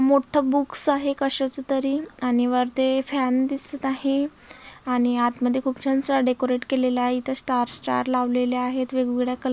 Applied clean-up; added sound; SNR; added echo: none; none; none; none.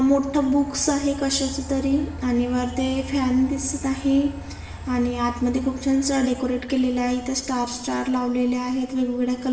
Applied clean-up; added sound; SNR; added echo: none; Train; 14 dB; reverberation time 0.8 s.